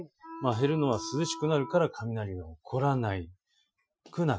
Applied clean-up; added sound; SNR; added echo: classical method Wiener filter.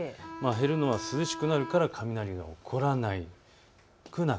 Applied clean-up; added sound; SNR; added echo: none; Bowed string instrument; 10 dB; none.